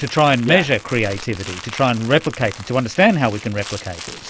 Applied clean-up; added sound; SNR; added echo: none; Crumpling, crinkling; 16 dB; none.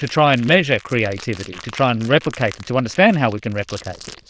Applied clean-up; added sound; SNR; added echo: neural diffusion model UNIVERSE++.